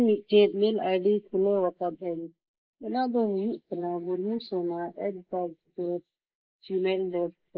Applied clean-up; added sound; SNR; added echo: neural mask model Resemble Enhance denoiser.